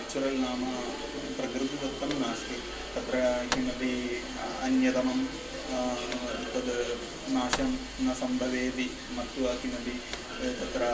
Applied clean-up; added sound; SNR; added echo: none; Thump, thud; 13 dB; reverberation time 0.3 s.